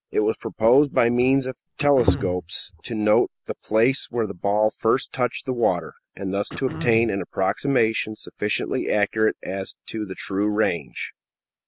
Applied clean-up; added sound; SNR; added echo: none; Cough; 14 dB; none.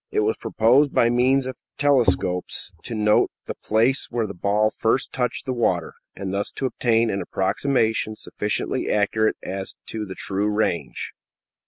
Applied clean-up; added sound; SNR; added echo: none; none; none; none.